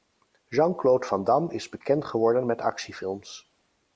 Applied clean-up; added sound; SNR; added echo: none; none; none; none.